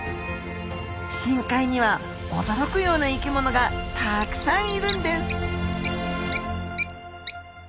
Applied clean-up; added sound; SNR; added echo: none; Bird; -4 dB; none.